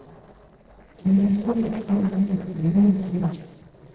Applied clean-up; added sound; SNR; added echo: neural separator model SepFormer DNS4.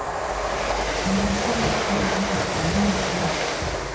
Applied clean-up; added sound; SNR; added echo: none; Train; -3 dB; reverberation time 0.6 s.